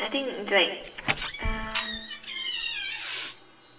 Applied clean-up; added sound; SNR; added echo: none; Door; 0 dB; reverberation time 1.2 s.